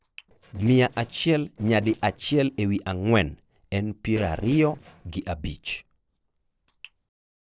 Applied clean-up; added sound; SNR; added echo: neural separator model SepFormer DNS4.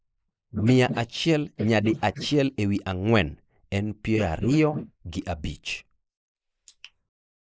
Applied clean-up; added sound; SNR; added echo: neural mask model Resemble Enhance denoiser.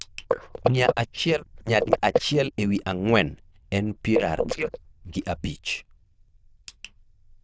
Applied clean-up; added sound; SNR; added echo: neural diffusion model UNIVERSE++.